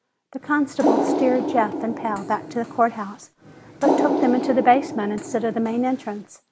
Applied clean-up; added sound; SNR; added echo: none; Water; 3 dB; none.